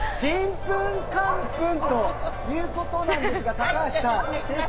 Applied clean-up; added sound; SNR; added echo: none; Dog; 2 dB; none.